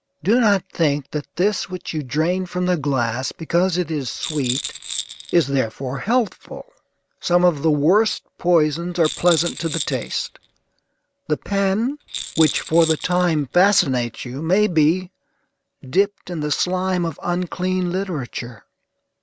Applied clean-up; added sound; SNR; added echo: none; Rattle; 10 dB; none.